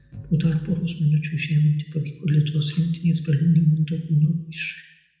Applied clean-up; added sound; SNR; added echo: none; none; none; reverberation time 0.8 s.